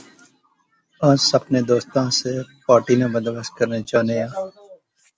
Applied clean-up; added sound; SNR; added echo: none; none; none; none.